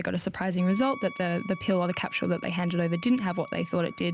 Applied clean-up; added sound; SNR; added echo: none; Wind instrument, woodwind instrument; 17 dB; none.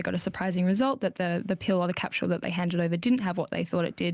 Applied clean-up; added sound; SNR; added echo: none; none; none; none.